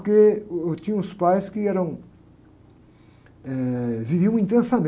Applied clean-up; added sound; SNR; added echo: none; none; none; none.